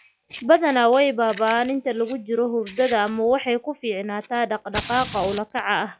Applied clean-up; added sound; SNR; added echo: classical method log-MMSE.